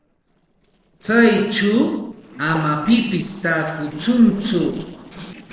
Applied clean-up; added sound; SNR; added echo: neural separator model SepFormer DNS4.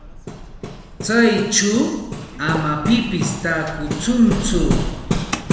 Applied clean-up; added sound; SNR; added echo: none; Hammer; 5 dB; reverberation time 1.0 s.